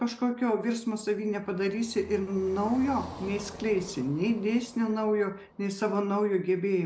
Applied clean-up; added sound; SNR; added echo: none; Car passing by; 19 dB; none.